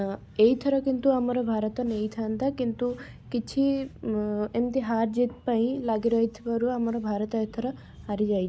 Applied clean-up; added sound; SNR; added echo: none; none; none; none.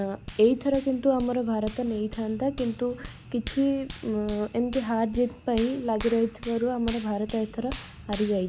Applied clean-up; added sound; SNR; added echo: none; Hands; 12 dB; none.